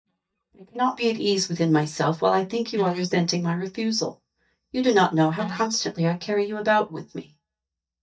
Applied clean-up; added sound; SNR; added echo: neural mask model DeepFilterNet 3.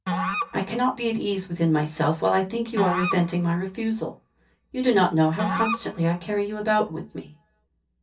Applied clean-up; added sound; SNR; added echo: none; Musical instrument; 9 dB; reverberation time 0.3 s.